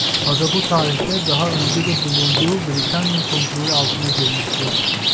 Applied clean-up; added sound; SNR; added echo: none; Rain; -2 dB; none.